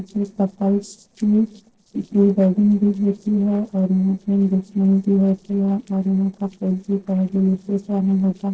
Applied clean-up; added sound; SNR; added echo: neural separator model SepFormer DNS4.